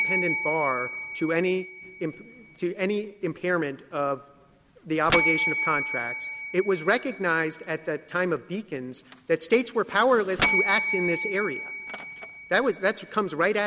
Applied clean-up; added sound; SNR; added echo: none; Bell; 1 dB; none.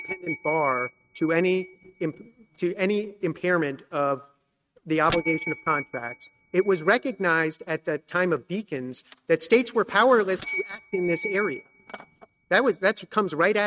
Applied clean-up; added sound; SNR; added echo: neural mask model RNNoise.